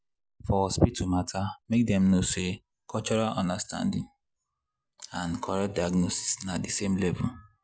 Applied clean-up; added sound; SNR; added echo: none; none; none; none.